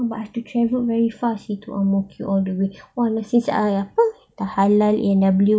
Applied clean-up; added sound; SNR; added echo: none; none; none; none.